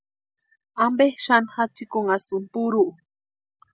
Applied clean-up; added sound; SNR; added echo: none; none; none; none.